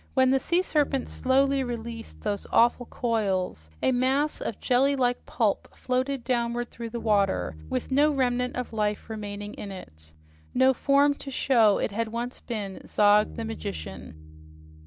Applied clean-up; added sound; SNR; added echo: none; Bass guitar; 18 dB; none.